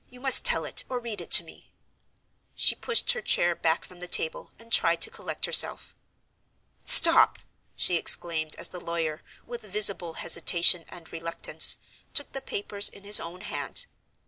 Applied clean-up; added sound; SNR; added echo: none; none; none; none.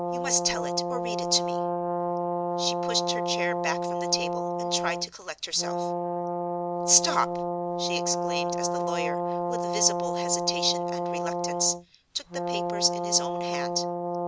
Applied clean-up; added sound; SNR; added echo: none; Brass instrument; -2 dB; none.